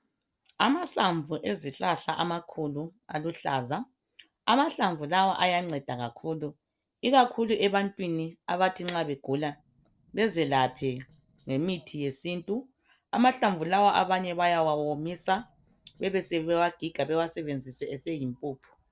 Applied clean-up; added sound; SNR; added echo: neural separator model SepFormer DNS4.